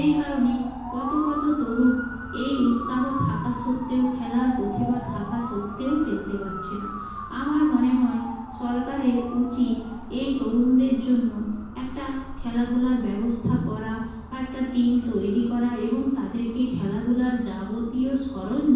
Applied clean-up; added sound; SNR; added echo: none; Motor vehicle (road) / Siren; 12 dB; reverberation time 1.2 s.